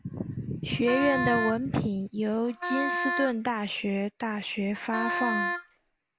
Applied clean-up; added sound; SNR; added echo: none; Wind instrument, woodwind instrument; 3 dB; none.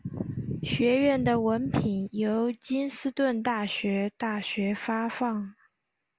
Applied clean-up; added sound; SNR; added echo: none; none; none; none.